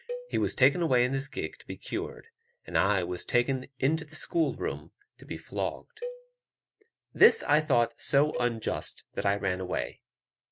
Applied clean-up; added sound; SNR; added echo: neural mask model RNNoise.